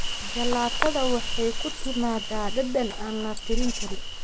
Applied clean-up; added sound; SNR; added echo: none; Insect; -1 dB; none.